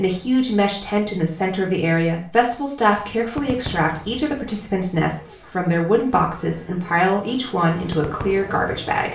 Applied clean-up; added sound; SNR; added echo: none; Crowd / Cheering / Fireworks; 18 dB; reverberation time 0.4 s.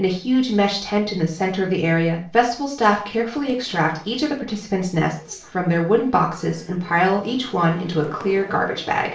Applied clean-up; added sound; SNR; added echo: neural separator model SepFormer DNS4.